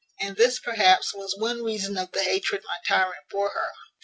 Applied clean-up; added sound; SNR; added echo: none; none; none; none.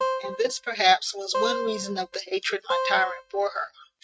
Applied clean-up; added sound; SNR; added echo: neural mask model RNNoise.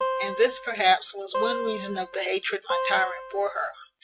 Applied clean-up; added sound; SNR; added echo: none; Acoustic guitar; 6 dB; none.